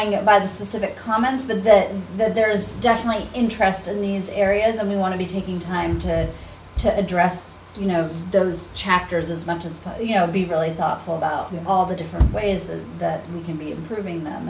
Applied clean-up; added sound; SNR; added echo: none; none; none; none.